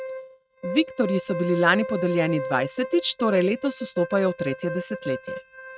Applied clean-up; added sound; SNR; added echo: neural mask model RNNoise.